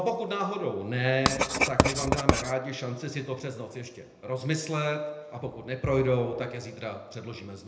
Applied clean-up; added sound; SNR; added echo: none; Writing; -2 dB; reverberation time 0.8 s.